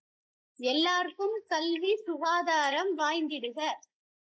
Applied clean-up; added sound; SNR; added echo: neural mask model Resemble Enhance denoiser.